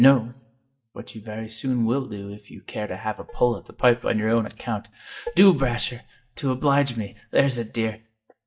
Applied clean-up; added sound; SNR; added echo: neural mask model DeepFilterNet 3.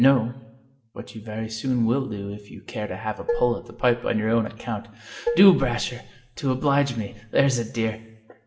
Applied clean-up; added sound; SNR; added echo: none; Dishes, pots, and pans; 7 dB; reverberation time 0.7 s.